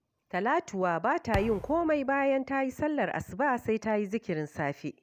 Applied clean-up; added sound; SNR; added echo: none; Thump, thud; 12 dB; none.